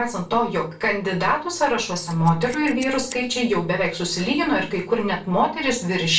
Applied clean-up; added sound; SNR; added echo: neural separator model SepFormer DNS4.